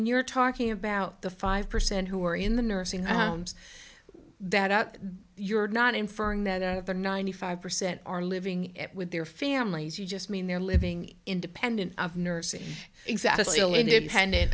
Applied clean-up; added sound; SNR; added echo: none; none; none; none.